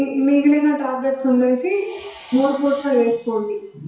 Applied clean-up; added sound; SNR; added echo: classical method WPE with log-MMSE.